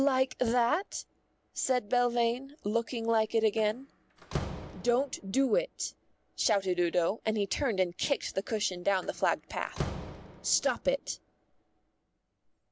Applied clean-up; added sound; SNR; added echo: none; Slam; 15 dB; none.